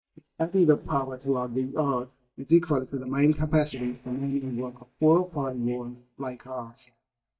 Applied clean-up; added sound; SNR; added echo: neural mask model DeepFilterNet 3.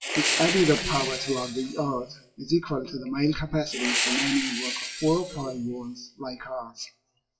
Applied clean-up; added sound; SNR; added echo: classical method WPE with log-MMSE.